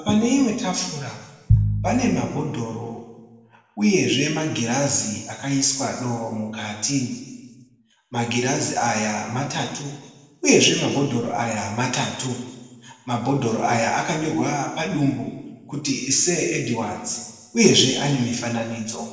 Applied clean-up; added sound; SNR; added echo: none; Piano; 1 dB; reverberation time 1.2 s.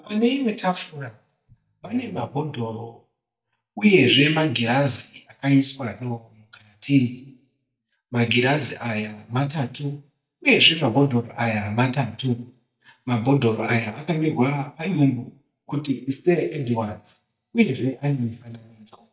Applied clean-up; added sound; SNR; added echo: neural mask model DeepFilterNet 3.